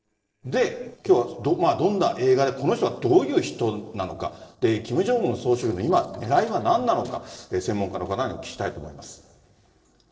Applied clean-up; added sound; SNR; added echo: neural separator model SepFormer DNS4.